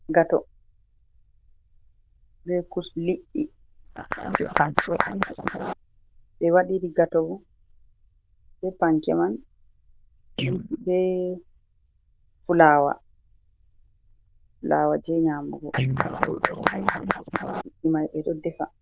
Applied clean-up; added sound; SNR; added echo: neural diffusion model UNIVERSE++.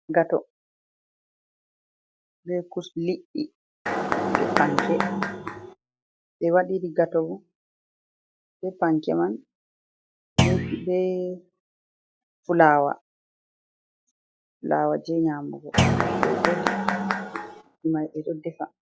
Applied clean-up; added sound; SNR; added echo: classical method log-MMSE.